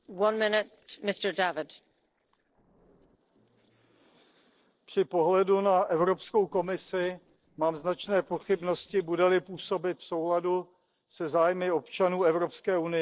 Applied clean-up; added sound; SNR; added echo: neural separator model SepFormer DNS4.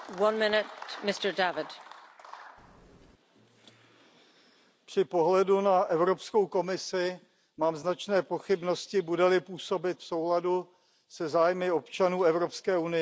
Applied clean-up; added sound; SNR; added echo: none; none; none; none.